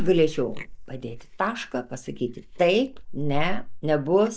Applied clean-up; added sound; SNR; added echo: neural mask model DeepFilterNet 3.